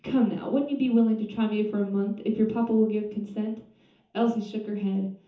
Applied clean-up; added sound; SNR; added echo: none; none; none; reverberation time 0.6 s.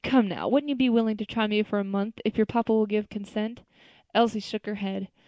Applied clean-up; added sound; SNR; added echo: none; none; none; none.